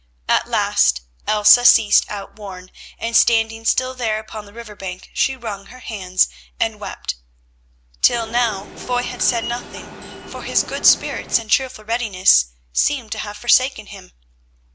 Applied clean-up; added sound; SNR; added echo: none; Subway, metro, underground; 12 dB; none.